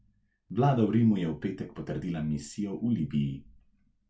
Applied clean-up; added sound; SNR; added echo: none; none; none; none.